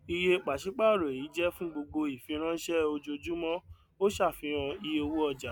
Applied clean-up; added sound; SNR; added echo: none; none; none; none.